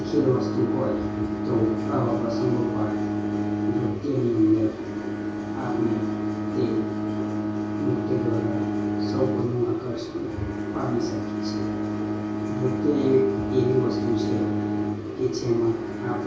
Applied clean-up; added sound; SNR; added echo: none; Bowed string instrument; 2 dB; reverberation time 0.6 s.